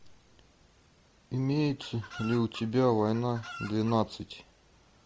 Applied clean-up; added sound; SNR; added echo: none; Chicken, rooster; 15 dB; none.